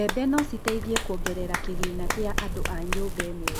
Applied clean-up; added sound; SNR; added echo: none; Zipper (clothing) + Clapping; -1 dB; none.